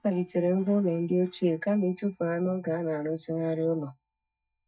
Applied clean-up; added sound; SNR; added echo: neural mask model DeepFilterNet 3.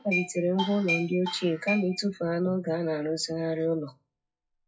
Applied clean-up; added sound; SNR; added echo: classical method WPE with log-MMSE.